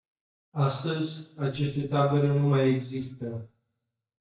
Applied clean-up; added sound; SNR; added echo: neural mask model DeepFilterNet 3.